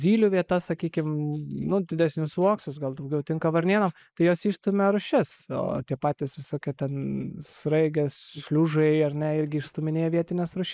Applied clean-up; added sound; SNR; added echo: neural mask model Resemble Enhance denoiser.